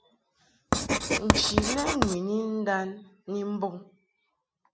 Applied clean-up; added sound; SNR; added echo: none; Writing; -3 dB; none.